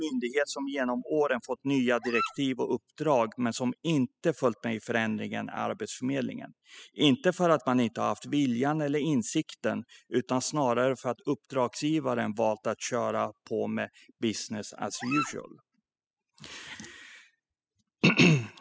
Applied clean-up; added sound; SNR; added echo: classical method spectral subtraction.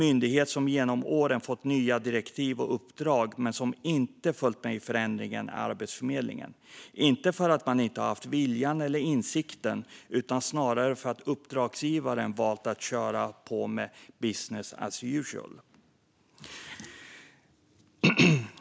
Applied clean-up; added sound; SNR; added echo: none; none; none; none.